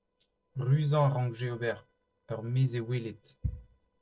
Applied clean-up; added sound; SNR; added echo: neural separator model SepFormer DNS4.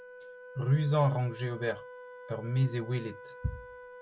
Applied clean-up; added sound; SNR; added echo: none; Wind instrument, woodwind instrument; 15 dB; none.